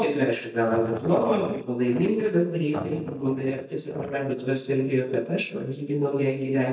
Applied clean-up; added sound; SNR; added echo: neural mask model DeepFilterNet 3.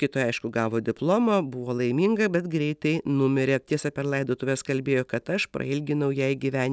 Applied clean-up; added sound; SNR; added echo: none; none; none; none.